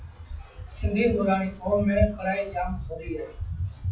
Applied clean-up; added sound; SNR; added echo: classical method WPE with log-MMSE.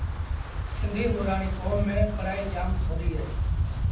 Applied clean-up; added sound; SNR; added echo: none; Wind; -4 dB; reverberation time 0.6 s.